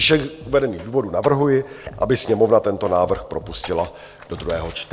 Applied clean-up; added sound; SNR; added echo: none; Raindrop / Splash, splatter + Drum kit; 20 dB; none.